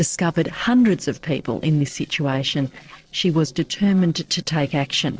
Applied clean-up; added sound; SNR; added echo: neural separator model SepFormer DNS4.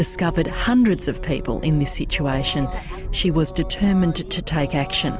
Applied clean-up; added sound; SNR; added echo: none; none; none; none.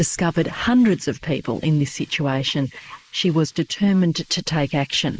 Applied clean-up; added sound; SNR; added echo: neural mask model Resemble Enhance denoiser.